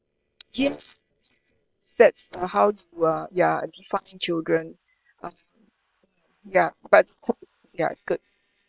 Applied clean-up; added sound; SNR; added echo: neural separator model SepFormer WHAM!.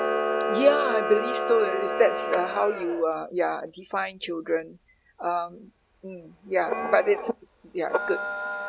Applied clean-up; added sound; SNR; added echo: none; Camera; 4 dB; none.